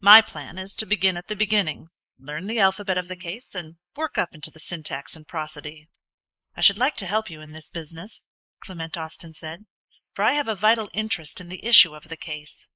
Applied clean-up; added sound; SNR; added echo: neural mask model Resemble Enhance denoiser.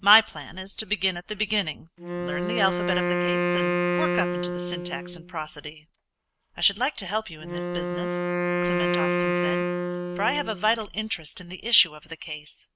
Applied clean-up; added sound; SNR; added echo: none; Wind instrument, woodwind instrument; 0 dB; none.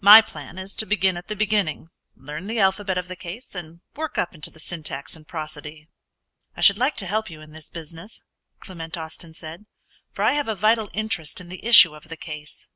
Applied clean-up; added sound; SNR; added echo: none; none; none; none.